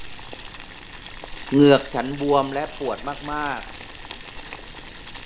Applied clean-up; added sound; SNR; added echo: none; Boiling; 12 dB; none.